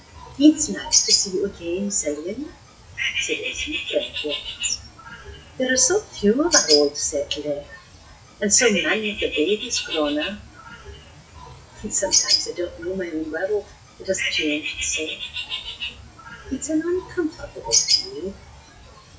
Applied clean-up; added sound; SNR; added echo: classical method WPE with log-MMSE.